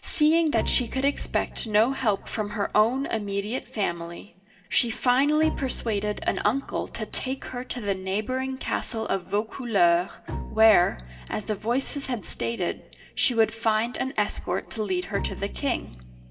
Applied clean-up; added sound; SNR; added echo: none; Bowed string instrument; 15 dB; reverberation time 0.9 s.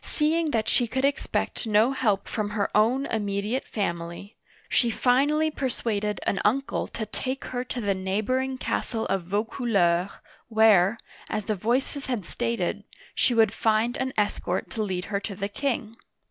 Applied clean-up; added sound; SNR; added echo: none; none; none; none.